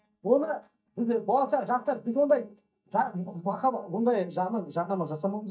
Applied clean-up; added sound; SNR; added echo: neural mask model DeepFilterNet 3.